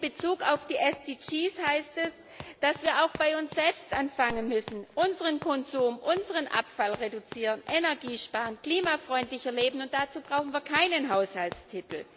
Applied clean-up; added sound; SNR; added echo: none; Run; 18 dB; none.